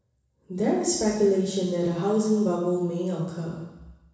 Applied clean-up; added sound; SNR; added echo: none; none; none; reverberation time 1.1 s.